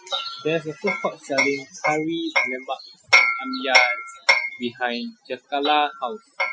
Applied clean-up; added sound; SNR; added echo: classical method Wiener filter.